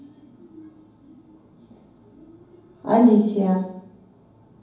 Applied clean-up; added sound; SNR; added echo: none; none; none; reverberation time 0.9 s.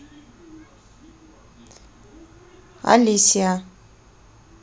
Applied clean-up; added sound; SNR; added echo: none; none; none; none.